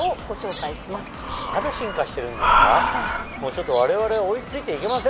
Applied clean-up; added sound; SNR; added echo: none; Bird vocalization, bird call, bird song + Breathing; 0 dB; none.